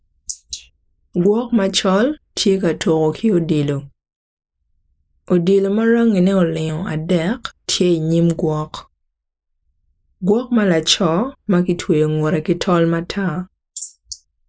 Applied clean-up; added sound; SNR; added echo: neural mask model Resemble Enhance denoiser.